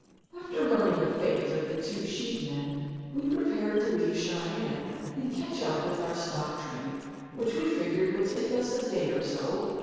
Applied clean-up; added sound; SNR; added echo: neural separator model SepFormer DNS4.